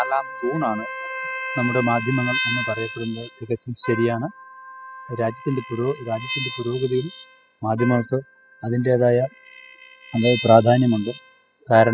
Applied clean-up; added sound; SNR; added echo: classical method spectral subtraction.